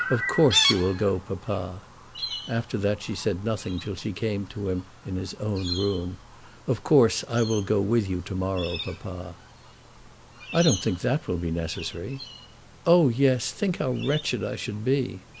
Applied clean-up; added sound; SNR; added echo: none; Chirp, tweet; 9 dB; none.